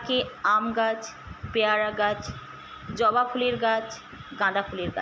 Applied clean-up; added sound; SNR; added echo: none; none; none; none.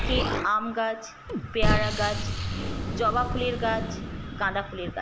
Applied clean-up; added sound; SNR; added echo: none; Explosion; 0 dB; none.